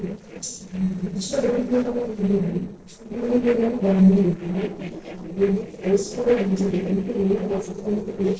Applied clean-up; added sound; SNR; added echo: neural separator model SepFormer DNS4.